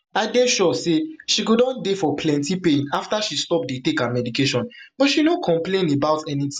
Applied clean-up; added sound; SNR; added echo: none; none; none; none.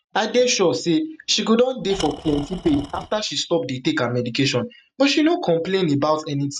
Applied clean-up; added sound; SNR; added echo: neural mask model RNNoise.